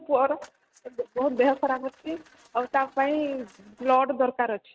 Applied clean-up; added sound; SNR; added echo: neural mask model RNNoise.